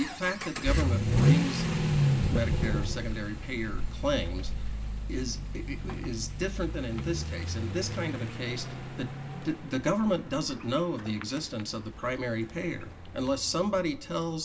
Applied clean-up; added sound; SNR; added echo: none; Accelerating, revving, vroom / Vehicle; -1 dB; reverberation time 0.2 s.